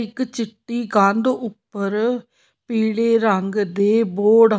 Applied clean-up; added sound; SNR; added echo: none; none; none; none.